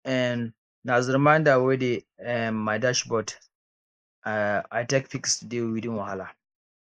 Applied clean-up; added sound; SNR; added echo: neural mask model Resemble Enhance denoiser.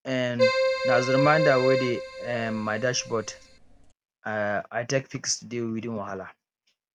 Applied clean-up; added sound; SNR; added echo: none; Keyboard (musical); -1 dB; none.